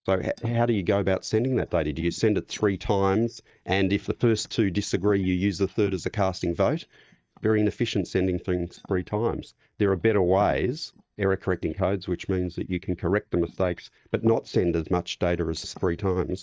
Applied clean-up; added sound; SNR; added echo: neural mask model DeepFilterNet 3.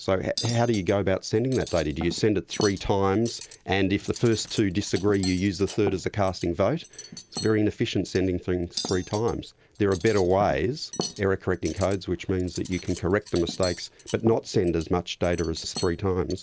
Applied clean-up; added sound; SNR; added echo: none; Cutlery, silverware; 14 dB; none.